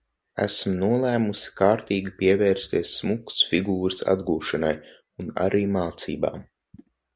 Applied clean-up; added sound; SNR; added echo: none; none; none; none.